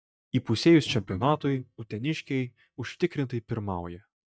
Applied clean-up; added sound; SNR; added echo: neural mask model DeepFilterNet 3.